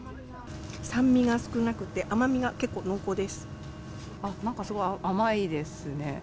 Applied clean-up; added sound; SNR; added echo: none; none; none; none.